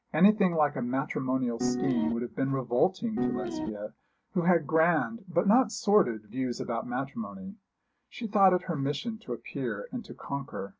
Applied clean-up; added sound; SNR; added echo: none; Piano; 1 dB; none.